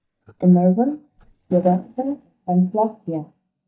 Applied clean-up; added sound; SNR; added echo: neural mask model DeepFilterNet 3.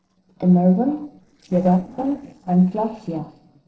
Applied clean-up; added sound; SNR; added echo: neural separator model SepFormer DNS4.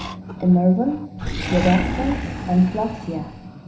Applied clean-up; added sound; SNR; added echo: none; Animal; 8 dB; reverberation time 0.4 s.